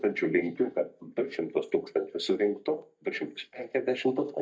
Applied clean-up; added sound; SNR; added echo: neural mask model DeepFilterNet 3.